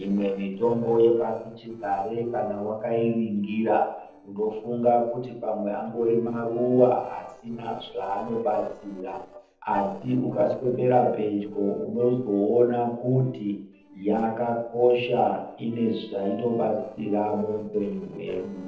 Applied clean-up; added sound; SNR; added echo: neural separator model SepFormer DNS4.